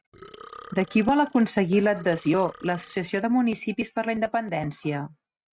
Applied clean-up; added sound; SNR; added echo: neural mask model RNNoise.